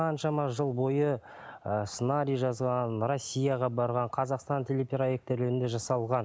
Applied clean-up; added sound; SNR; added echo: none; none; none; none.